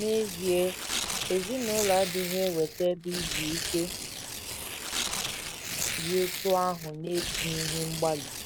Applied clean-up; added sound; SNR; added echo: none; Tearing; 4 dB; none.